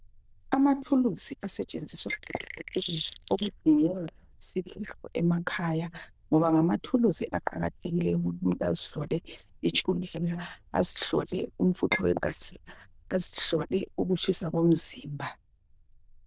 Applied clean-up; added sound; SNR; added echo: neural diffusion model UNIVERSE++.